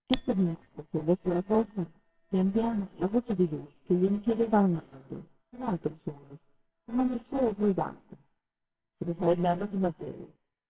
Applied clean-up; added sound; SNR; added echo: neural separator model SepFormer WHAMR!.